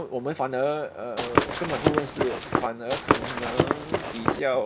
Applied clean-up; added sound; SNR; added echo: none; Walk, footsteps / Run; -4 dB; none.